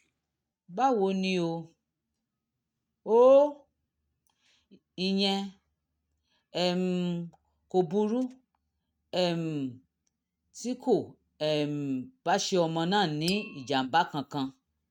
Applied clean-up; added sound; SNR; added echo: neural mask model RNNoise.